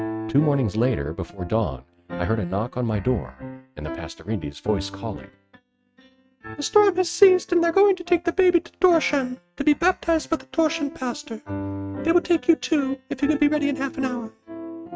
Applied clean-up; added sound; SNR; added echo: neural mask model RNNoise.